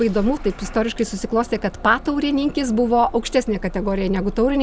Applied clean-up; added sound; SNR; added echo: none; Engine starting / Bus; 13 dB; none.